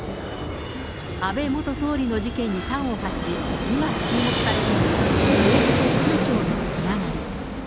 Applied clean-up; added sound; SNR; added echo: none; Fixed-wing aircraft, airplane; -4 dB; none.